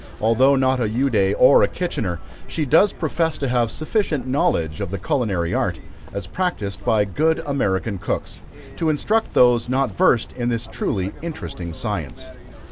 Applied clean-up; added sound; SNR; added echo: none; Chirp, tweet; 12 dB; none.